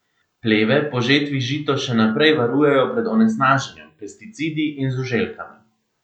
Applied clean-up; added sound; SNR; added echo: none; none; none; none.